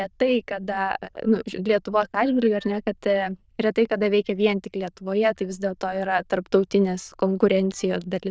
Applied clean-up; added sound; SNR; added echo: neural diffusion model UNIVERSE++.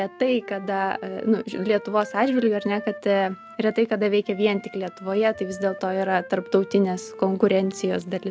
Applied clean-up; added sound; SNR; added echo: none; Wind instrument, woodwind instrument; 17 dB; none.